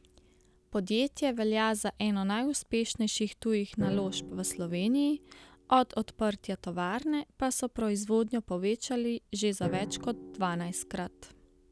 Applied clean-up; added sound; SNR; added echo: none; Drum; 14 dB; none.